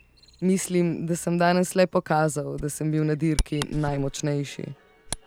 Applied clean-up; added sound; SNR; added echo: none; Bird vocalization, bird call, bird song; 12 dB; none.